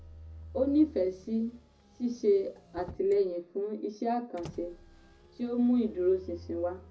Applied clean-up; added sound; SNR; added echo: none; Motor vehicle (road); 20 dB; reverberation time 0.4 s.